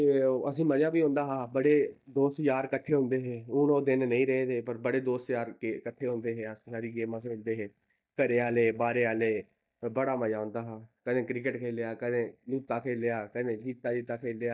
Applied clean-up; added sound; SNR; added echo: neural mask model DeepFilterNet 3.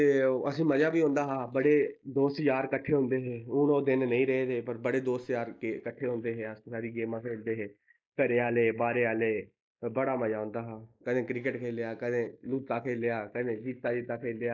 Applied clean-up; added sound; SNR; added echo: neural mask model Resemble Enhance denoiser.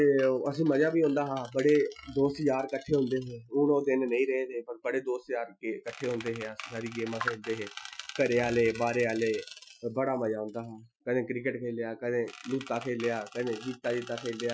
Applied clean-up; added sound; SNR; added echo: classical method Wiener filter.